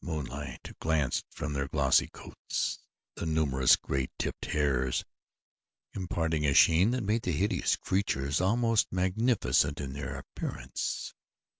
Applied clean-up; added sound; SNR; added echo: none; none; none; none.